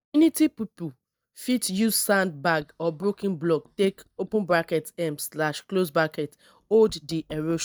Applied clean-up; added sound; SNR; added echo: neural mask model DeepFilterNet 3.